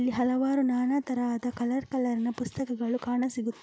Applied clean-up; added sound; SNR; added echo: none; none; none; none.